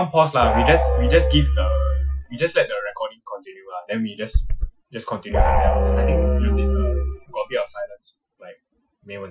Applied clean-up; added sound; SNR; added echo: classical method Wiener filter.